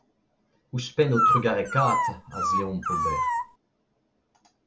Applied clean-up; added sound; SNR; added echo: none; Dog; -4 dB; none.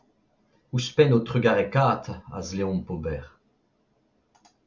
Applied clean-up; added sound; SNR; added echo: none; none; none; none.